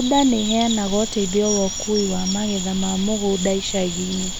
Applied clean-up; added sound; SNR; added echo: none; Insect + Chirp, tweet; 7 dB; none.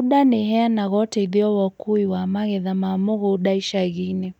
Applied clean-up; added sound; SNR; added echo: none; none; none; none.